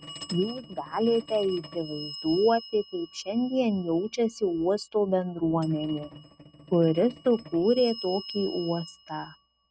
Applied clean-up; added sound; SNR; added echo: neural mask model RNNoise.